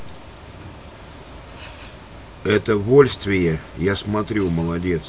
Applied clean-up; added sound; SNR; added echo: none; none; none; none.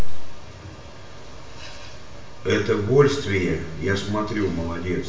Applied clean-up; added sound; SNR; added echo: none; none; none; reverberation time 0.6 s.